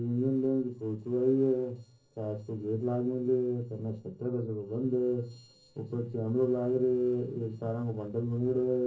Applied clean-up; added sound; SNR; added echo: neural separator model SepFormer DNS4.